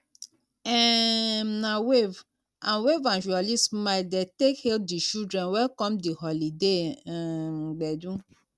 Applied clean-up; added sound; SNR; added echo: none; none; none; none.